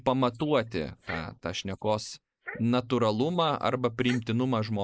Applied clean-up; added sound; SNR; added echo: neural mask model Resemble Enhance denoiser.